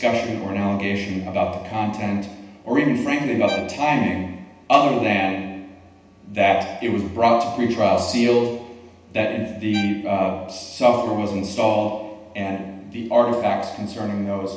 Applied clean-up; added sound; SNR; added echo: none; Bowed string instrument; 16 dB; reverberation time 0.9 s.